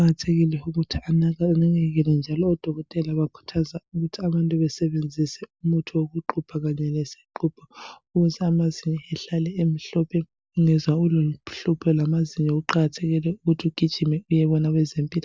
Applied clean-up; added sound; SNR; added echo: none; none; none; none.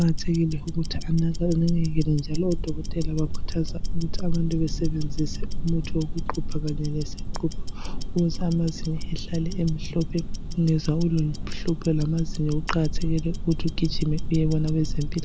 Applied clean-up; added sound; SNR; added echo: none; Tick-tock; 0 dB; none.